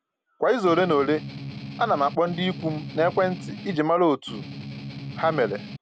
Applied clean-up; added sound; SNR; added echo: none; Strum; 11 dB; none.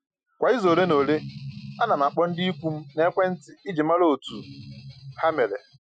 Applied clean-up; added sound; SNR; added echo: classical method Wiener filter.